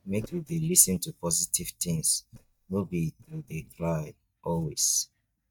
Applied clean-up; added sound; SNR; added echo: neural mask model DeepFilterNet 3.